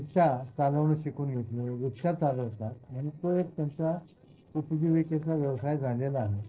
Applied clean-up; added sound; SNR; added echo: neural separator model SepFormer DNS4.